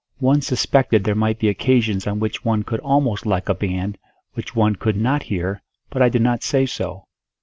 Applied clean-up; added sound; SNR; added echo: none; none; none; none.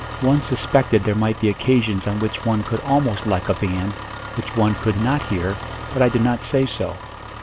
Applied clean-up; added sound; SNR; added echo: none; Engine; 11 dB; none.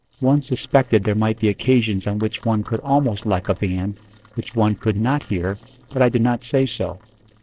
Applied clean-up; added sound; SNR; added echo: neural separator model SepFormer DNS4.